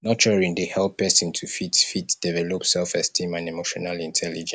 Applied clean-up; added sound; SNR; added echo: none; none; none; none.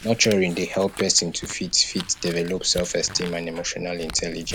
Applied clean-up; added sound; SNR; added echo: none; Crumpling, crinkling; 15 dB; none.